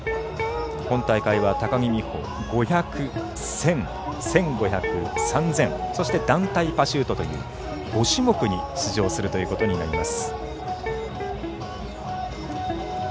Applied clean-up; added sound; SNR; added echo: none; Electric guitar; 9 dB; none.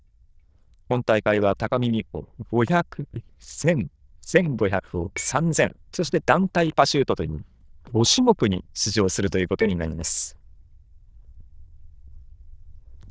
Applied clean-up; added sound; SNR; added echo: neural diffusion model UNIVERSE++.